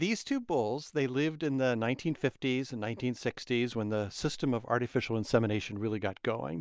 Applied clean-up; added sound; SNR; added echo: none; none; none; none.